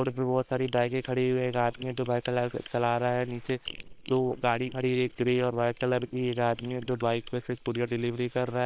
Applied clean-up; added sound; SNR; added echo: neural separator model SepFormer WHAM!.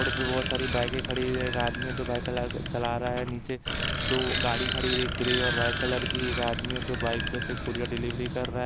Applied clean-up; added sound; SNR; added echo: none; Bicycle; 0 dB; none.